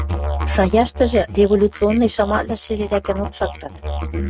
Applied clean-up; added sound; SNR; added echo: neural mask model RNNoise.